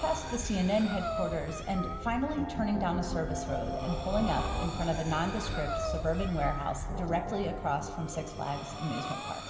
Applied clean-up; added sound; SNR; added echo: none; Breathing; 10 dB; reverberation time 2.9 s.